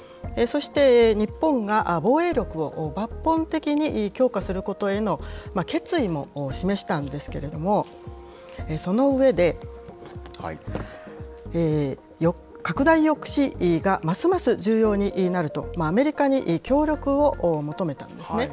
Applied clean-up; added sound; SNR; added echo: none; none; none; none.